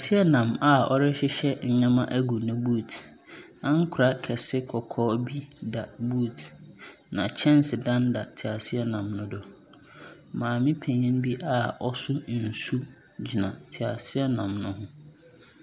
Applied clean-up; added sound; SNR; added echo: none; none; none; none.